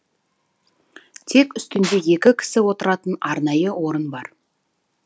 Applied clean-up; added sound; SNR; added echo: none; none; none; none.